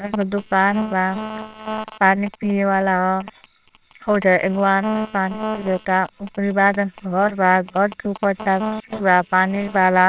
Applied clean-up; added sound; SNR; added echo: neural separator model SepFormer WHAMR!.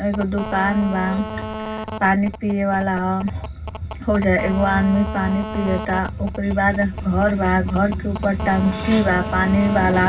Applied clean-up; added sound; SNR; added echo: none; Telephone; 12 dB; reverberation time 0.4 s.